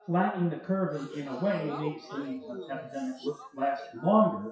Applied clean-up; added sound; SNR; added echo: classical method WPE with log-MMSE.